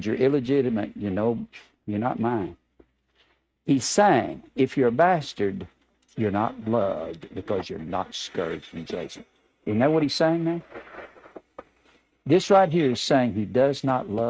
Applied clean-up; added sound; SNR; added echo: neural mask model RNNoise.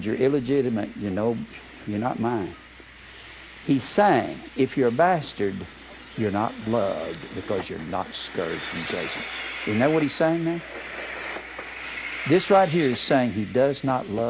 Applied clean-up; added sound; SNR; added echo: none; Train; 13 dB; none.